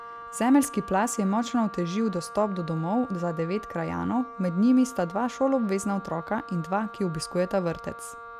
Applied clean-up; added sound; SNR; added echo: none; Wind instrument, woodwind instrument; 14 dB; none.